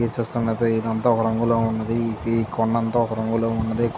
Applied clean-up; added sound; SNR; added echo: none; none; none; none.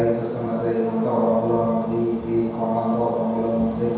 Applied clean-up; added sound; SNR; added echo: none; none; none; reverberation time 1.2 s.